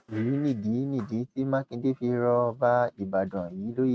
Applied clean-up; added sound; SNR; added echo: neural mask model RNNoise.